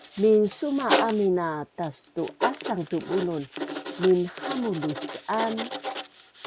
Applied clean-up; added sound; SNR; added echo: none; Writing; 6 dB; none.